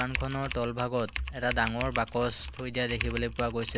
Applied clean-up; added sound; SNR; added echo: none; Typing; 6 dB; none.